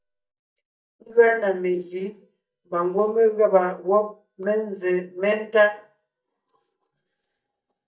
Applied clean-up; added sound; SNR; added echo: neural mask model DeepFilterNet 3.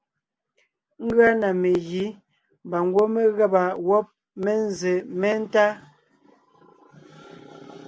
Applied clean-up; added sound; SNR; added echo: none; none; none; none.